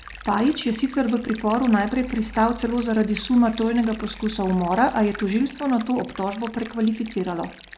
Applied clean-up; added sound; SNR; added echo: none; Stream; 19 dB; none.